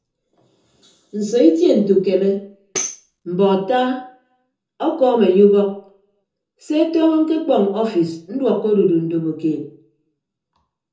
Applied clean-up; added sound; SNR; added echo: none; Tambourine; 12 dB; reverberation time 0.6 s.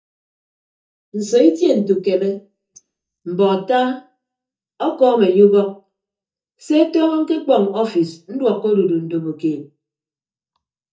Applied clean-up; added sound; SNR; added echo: neural mask model DeepFilterNet 3.